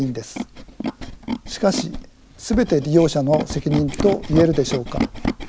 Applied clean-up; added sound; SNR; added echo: none; Tools; 7 dB; none.